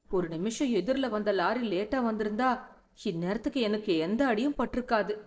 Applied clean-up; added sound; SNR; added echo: neural separator model SepFormer DNS4.